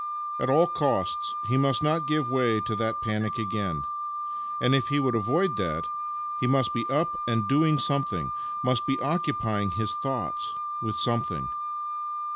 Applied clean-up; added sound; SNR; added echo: none; Wind instrument, woodwind instrument; 4 dB; none.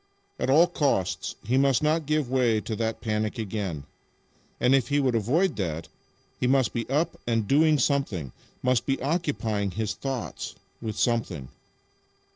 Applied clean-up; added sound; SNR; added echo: neural separator model SepFormer DNS4.